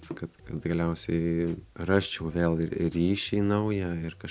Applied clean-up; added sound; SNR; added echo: none; none; none; none.